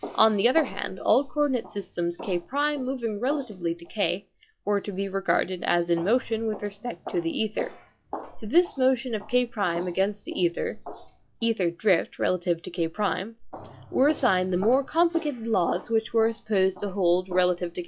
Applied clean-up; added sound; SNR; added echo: classical method log-MMSE.